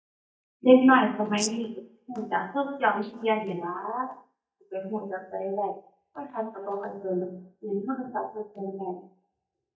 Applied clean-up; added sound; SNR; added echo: neural mask model DeepFilterNet 3.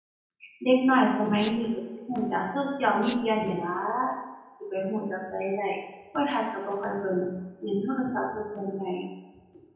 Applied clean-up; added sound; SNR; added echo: none; Squeak; 8 dB; reverberation time 0.9 s.